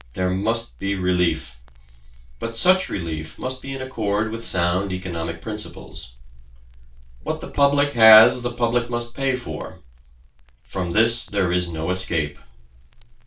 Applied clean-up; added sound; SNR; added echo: none; Crackle; 20 dB; reverberation time 0.2 s.